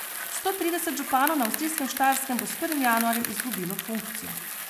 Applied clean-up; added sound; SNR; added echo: none; Bicycle; 5 dB; none.